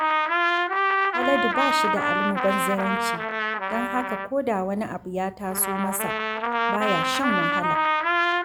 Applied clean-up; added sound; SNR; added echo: none; Trumpet; -4 dB; none.